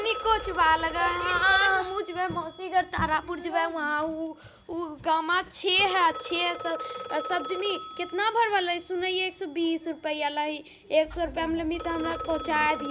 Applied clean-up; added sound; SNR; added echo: none; Telephone + Clock; 12 dB; none.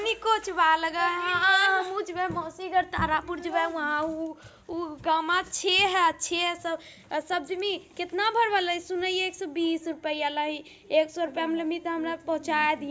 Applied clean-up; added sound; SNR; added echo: none; none; none; none.